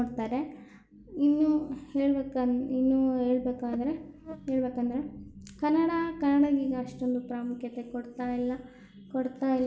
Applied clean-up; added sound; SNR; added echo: none; Buzz; 17 dB; none.